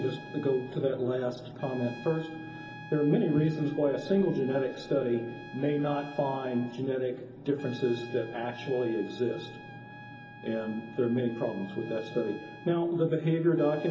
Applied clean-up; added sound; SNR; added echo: none; Trumpet; 19 dB; reverberation time 0.4 s.